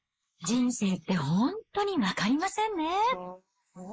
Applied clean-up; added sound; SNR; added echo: neural mask model Resemble Enhance denoiser.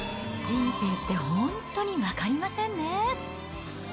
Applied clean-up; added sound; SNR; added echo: none; Crash cymbal; 17 dB; none.